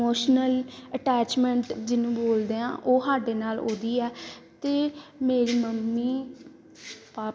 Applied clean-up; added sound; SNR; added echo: none; none; none; none.